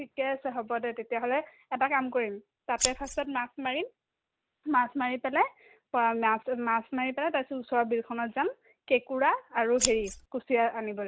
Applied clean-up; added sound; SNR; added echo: none; Scissors; 2 dB; none.